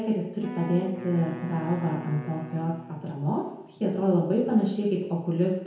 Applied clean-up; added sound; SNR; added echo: none; Wind instrument, woodwind instrument; 13 dB; reverberation time 1.0 s.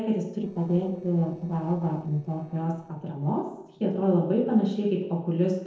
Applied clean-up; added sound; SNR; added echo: neural separator model SepFormer DNS4.